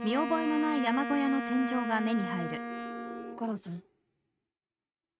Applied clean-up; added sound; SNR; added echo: neural mask model RNNoise.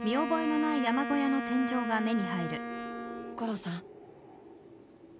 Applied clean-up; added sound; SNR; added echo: none; Wind instrument, woodwind instrument; 6 dB; none.